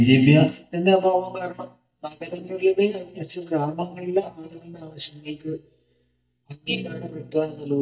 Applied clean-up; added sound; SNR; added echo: neural mask model DeepFilterNet 3.